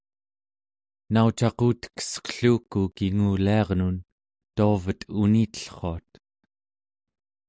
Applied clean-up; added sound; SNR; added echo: none; none; none; none.